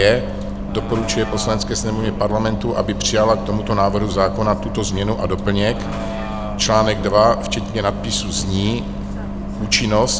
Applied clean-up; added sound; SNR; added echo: none; Bus; 6 dB; none.